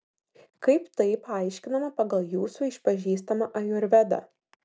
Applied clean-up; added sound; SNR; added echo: none; none; none; none.